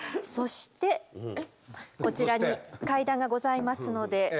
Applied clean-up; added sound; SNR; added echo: none; none; none; none.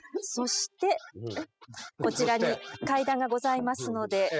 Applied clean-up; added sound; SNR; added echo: classical method spectral subtraction.